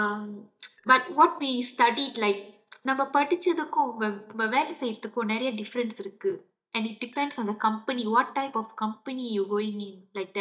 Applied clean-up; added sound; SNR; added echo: neural mask model DeepFilterNet 3.